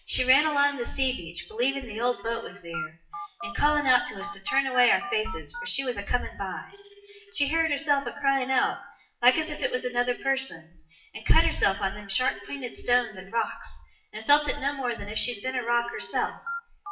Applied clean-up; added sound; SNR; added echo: classical method WPE with log-MMSE.